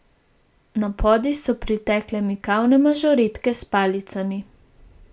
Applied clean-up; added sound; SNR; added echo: none; none; none; none.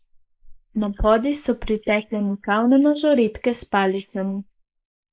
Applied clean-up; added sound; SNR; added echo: neural mask model Resemble Enhance denoiser.